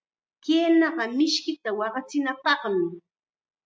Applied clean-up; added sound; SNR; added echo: none; none; none; none.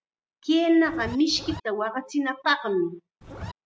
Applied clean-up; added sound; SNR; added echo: none; Zipper (clothing); 12 dB; none.